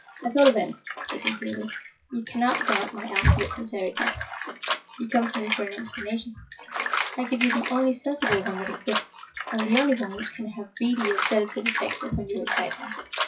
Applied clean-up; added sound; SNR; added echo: classical method WPE with log-MMSE.